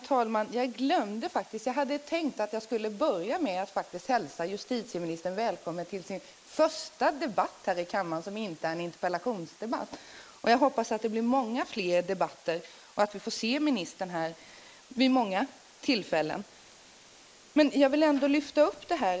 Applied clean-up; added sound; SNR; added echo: neural mask model Resemble Enhance denoiser.